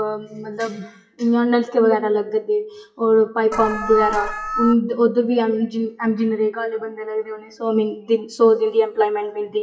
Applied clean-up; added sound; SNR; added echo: classical method WPE with log-MMSE.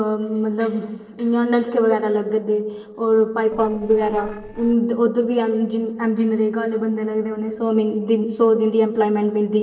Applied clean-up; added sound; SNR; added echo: neural separator model SepFormer DNS4.